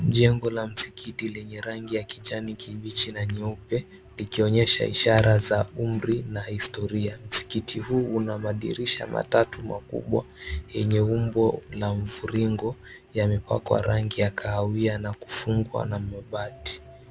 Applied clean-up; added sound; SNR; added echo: none; none; none; none.